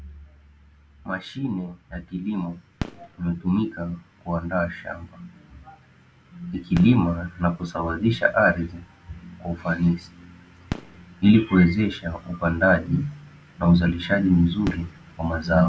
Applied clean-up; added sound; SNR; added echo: none; Fireworks; 19 dB; none.